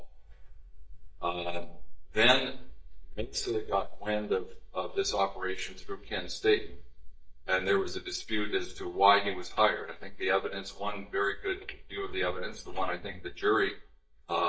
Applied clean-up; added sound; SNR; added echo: neural mask model DeepFilterNet 3.